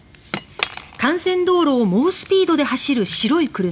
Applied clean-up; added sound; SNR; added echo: none; Cutlery, silverware / Chink, clink; 14 dB; none.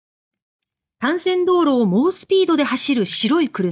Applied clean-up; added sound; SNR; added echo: neural mask model DeepFilterNet 3.